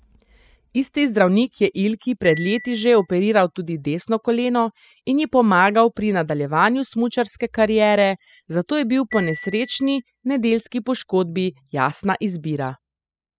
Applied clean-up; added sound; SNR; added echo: classical method spectral subtraction.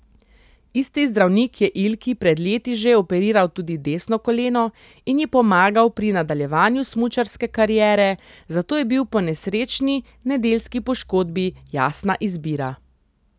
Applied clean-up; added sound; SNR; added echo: none; none; none; none.